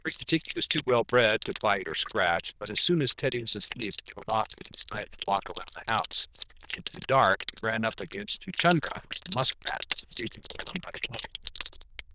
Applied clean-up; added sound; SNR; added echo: neural diffusion model UNIVERSE++.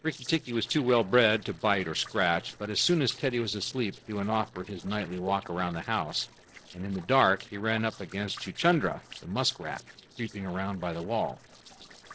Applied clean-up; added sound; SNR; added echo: neural separator model SepFormer DNS4.